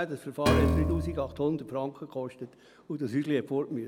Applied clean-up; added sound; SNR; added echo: none; Piano; -4 dB; none.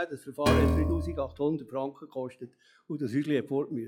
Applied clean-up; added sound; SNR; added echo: classical method log-MMSE.